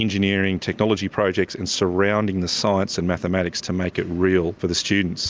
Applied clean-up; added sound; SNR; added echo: none; none; none; none.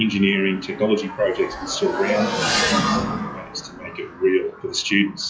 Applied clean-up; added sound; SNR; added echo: classical method WPE with log-MMSE.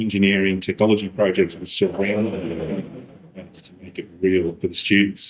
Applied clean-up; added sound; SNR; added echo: neural mask model DeepFilterNet 3.